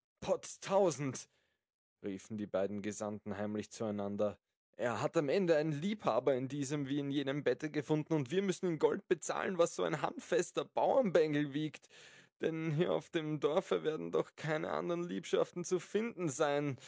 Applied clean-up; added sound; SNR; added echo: none; none; none; none.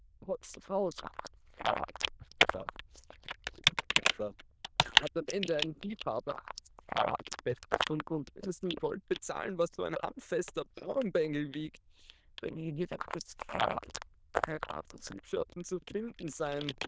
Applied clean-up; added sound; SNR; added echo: neural diffusion model UNIVERSE++.